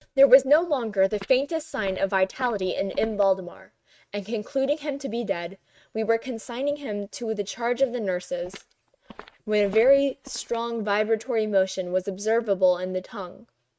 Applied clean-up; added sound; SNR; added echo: neural mask model RNNoise.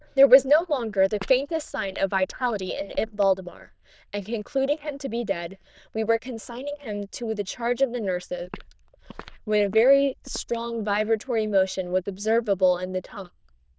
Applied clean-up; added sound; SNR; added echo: neural diffusion model UNIVERSE++.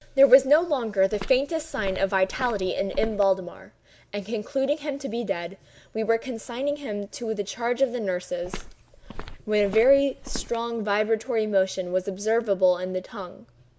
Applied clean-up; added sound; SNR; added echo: none; Walk, footsteps; 11 dB; none.